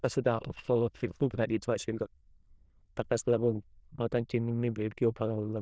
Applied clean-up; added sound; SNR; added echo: neural diffusion model UNIVERSE++.